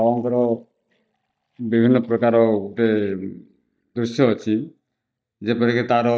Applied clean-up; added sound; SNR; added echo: neural mask model DeepFilterNet 3.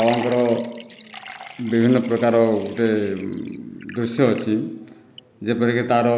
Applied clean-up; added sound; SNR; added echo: none; Liquid; 18 dB; none.